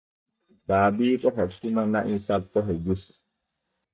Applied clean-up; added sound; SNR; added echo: neural mask model DeepFilterNet 3.